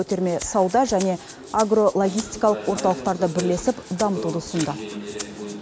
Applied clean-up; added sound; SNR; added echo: none; Rattle (instrument); 17 dB; none.